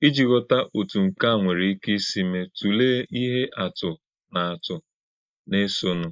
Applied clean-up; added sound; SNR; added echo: neural mask model Resemble Enhance denoiser.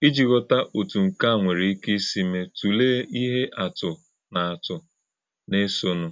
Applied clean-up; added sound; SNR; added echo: none; none; none; none.